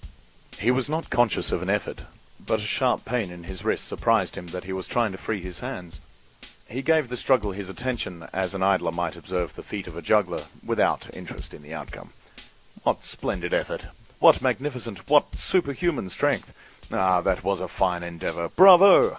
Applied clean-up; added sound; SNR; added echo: none; Tambourine / Drum / Drum kit; 18 dB; none.